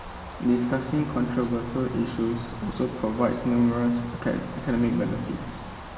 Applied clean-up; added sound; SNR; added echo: none; Bird; 13 dB; reverberation time 2.8 s.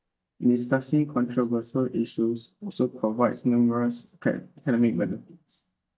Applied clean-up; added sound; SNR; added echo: neural mask model DeepFilterNet 3.